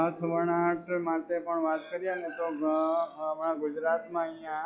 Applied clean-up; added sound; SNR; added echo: classical method log-MMSE.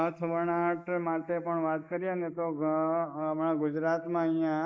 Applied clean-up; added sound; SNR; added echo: neural mask model Resemble Enhance denoiser.